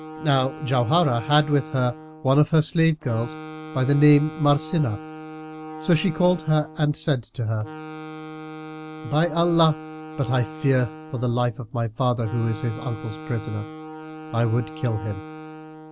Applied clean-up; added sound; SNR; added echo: none; Wind instrument, woodwind instrument; 14 dB; none.